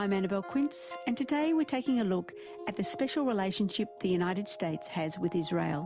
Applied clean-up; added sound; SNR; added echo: none; none; none; none.